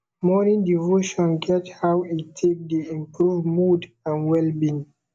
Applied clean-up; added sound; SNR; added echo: none; none; none; none.